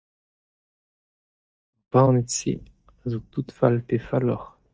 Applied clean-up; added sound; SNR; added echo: neural mask model DeepFilterNet 3.